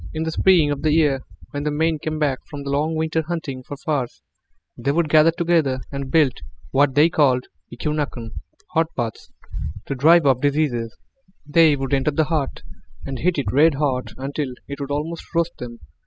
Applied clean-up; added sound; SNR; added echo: classical method spectral subtraction.